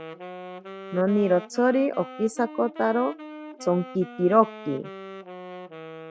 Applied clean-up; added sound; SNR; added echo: none; Wind instrument, woodwind instrument; 14 dB; none.